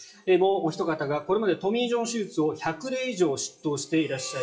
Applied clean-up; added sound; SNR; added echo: classical method WPE with log-MMSE.